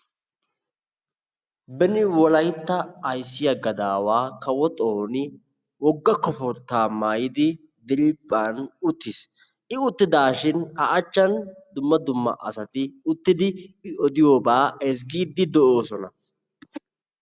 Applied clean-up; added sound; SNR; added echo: none; none; none; none.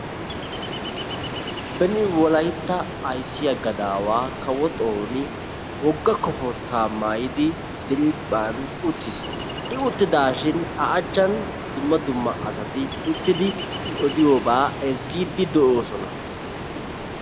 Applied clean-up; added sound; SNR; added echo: none; Ocean + Chime; 7 dB; none.